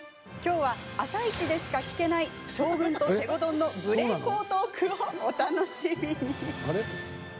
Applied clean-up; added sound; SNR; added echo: none; none; none; none.